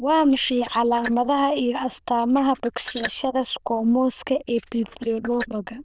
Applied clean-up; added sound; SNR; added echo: neural diffusion model UNIVERSE++.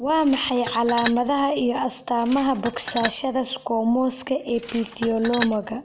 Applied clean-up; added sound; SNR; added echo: none; Tools; 12 dB; none.